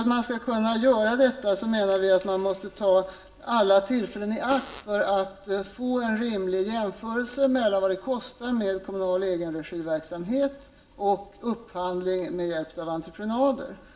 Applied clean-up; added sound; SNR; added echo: none; Fart; 16 dB; reverberation time 0.4 s.